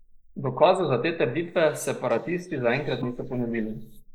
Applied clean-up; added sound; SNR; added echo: neural mask model Resemble Enhance denoiser.